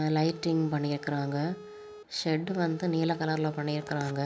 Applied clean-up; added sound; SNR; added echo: none; Telephone; 17 dB; none.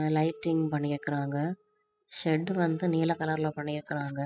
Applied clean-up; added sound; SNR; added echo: classical method spectral subtraction.